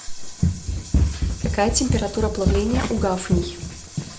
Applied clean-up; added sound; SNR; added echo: none; Run; -1 dB; none.